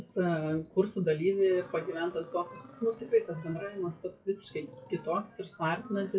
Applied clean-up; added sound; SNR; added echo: classical method WPE with log-MMSE.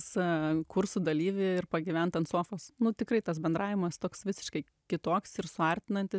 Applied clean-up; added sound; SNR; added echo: none; none; none; none.